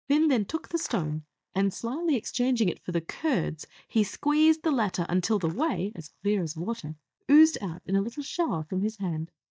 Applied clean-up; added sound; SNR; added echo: neural mask model DeepFilterNet 3.